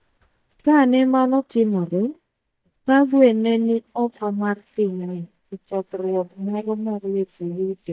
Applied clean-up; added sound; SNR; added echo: neural mask model DeepFilterNet 3.